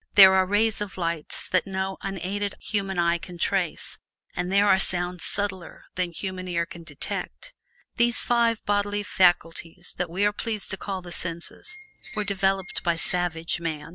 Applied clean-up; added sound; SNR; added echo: none; Squeak; 17 dB; none.